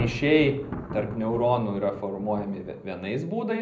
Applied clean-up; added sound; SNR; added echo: none; Thunder; 12 dB; reverberation time 0.5 s.